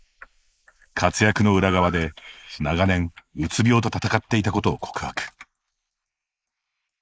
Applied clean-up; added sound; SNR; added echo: neural mask model Resemble Enhance denoiser.